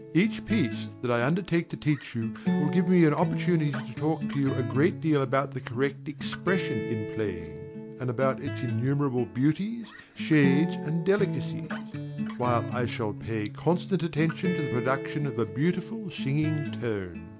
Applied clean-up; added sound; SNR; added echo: none; Acoustic guitar; 6 dB; none.